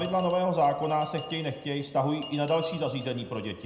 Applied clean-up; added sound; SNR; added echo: none; Bell; 13 dB; reverberation time 0.8 s.